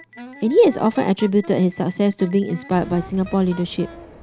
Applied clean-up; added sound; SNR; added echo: none; Boom + Wind instrument, woodwind instrument; 19 dB; none.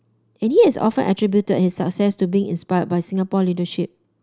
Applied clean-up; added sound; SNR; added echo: none; none; none; none.